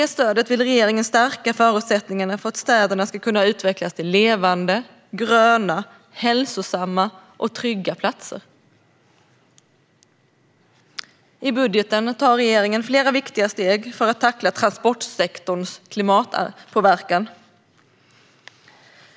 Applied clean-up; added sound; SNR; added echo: none; none; none; none.